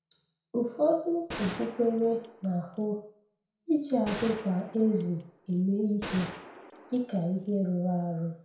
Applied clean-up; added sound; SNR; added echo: none; Gunshot, gunfire; 14 dB; reverberation time 0.6 s.